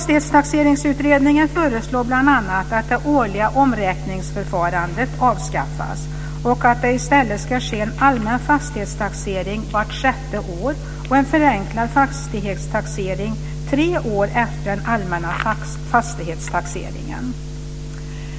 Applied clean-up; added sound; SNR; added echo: none; none; none; none.